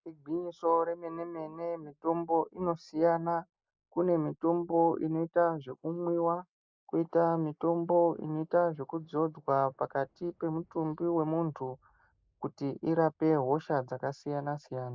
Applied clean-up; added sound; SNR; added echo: neural mask model Resemble Enhance denoiser.